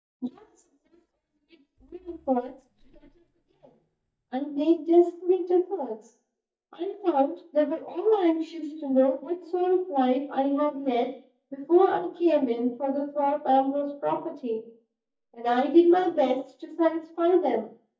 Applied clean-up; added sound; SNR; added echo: neural mask model DeepFilterNet 3.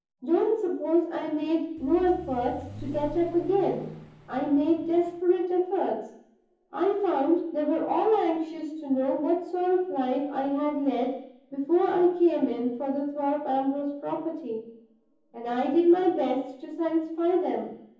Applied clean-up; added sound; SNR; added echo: none; Vehicle; 16 dB; reverberation time 0.7 s.